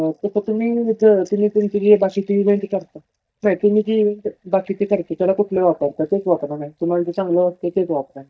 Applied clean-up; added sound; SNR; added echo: neural mask model DeepFilterNet 3.